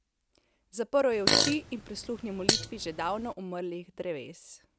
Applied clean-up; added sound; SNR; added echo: none; Fart; -3 dB; none.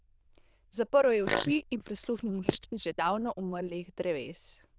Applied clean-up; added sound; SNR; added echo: neural diffusion model UNIVERSE++.